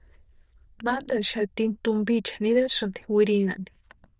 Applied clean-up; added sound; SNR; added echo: neural diffusion model UNIVERSE++.